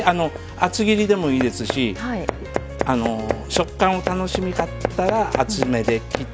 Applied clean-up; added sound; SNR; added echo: none; none; none; none.